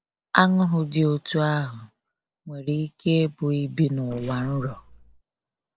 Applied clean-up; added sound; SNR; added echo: neural separator model SepFormer DNS4.